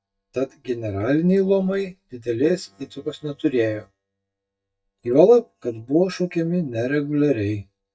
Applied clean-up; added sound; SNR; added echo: neural mask model DeepFilterNet 3.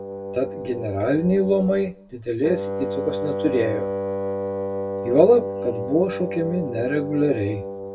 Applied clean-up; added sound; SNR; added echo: none; Wind instrument, woodwind instrument; 6 dB; reverberation time 0.2 s.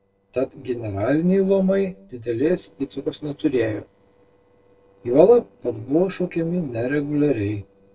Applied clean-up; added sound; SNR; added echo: neural separator model SepFormer DNS4.